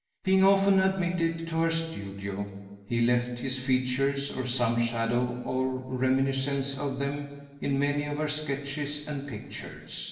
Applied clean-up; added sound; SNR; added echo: neural separator model SepFormer DNS4.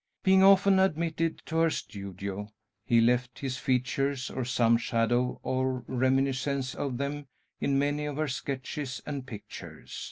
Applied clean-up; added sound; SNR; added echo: none; none; none; none.